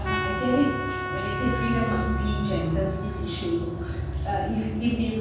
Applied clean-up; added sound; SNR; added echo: none; Trumpet; 7 dB; reverberation time 1.2 s.